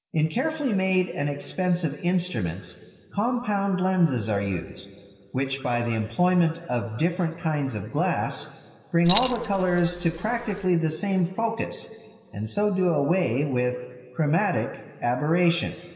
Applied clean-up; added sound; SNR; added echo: none; Keys jangling; 10 dB; reverberation time 2.0 s.